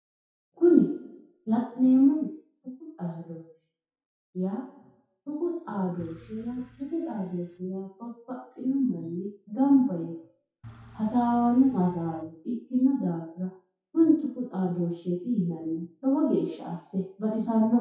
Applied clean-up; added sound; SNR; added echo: classical method WPE with log-MMSE.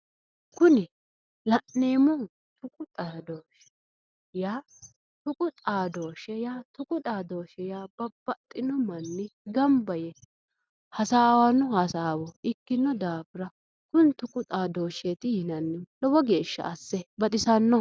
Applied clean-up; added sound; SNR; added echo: none; none; none; none.